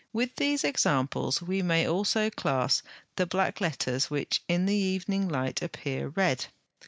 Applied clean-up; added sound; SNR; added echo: none; none; none; none.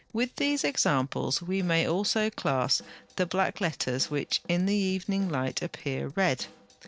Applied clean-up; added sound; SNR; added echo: neural separator model SepFormer DNS4.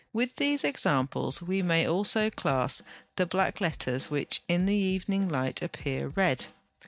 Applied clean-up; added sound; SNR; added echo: neural mask model DeepFilterNet 3.